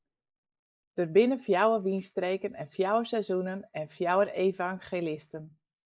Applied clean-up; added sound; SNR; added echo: neural mask model Resemble Enhance denoiser.